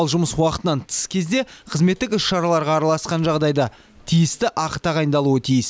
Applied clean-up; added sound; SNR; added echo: none; none; none; none.